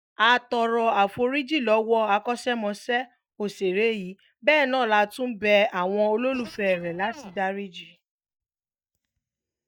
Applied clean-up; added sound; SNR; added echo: neural mask model DeepFilterNet 3.